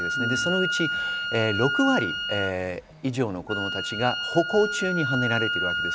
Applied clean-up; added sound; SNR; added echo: none; Wind instrument, woodwind instrument; 2 dB; none.